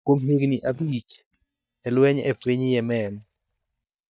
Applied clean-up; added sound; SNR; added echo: neural mask model DeepFilterNet 3.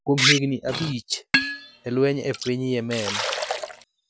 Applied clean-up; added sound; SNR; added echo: none; Liquid; 1 dB; none.